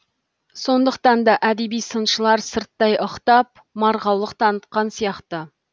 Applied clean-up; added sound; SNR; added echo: none; none; none; none.